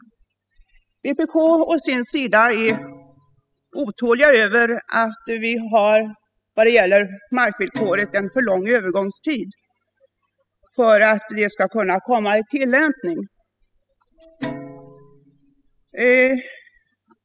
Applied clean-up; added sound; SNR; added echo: classical method spectral subtraction.